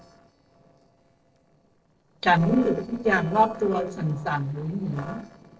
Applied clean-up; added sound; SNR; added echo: neural separator model SepFormer DNS4.